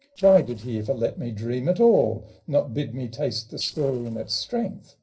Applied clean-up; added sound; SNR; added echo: neural separator model SepFormer DNS4.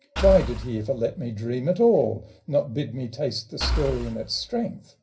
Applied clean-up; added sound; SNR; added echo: none; Engine / Car; 5 dB; reverberation time 0.5 s.